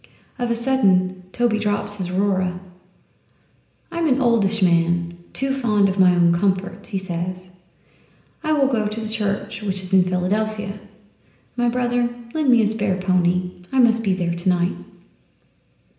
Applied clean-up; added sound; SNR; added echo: none; none; none; reverberation time 0.9 s.